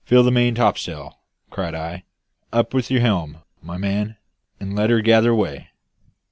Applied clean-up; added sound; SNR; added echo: none; none; none; none.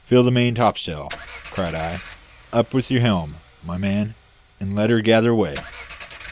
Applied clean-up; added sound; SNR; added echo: none; Engine / Car; 19 dB; none.